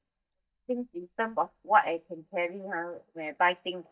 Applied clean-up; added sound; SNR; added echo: neural mask model DeepFilterNet 3.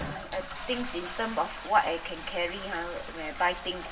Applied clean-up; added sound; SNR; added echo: none; Toilet flush; 8 dB; reverberation time 0.2 s.